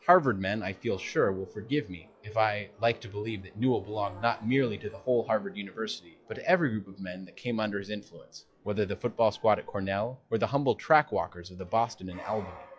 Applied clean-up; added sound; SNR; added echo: classical method log-MMSE.